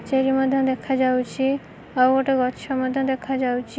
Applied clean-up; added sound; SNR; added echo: none; none; none; none.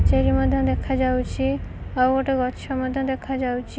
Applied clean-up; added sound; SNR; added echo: none; Boom; 3 dB; none.